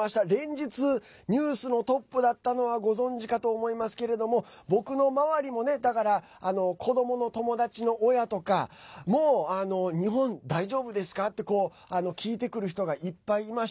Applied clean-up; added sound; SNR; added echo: none; none; none; none.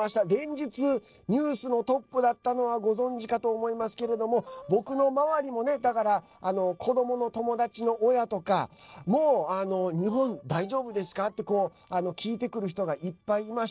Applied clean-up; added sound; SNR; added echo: neural separator model SepFormer DNS4.